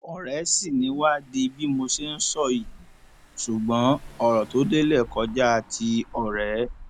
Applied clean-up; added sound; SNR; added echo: none; Engine / Car; 20 dB; none.